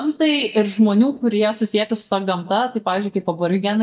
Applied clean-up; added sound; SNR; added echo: neural mask model DeepFilterNet 3.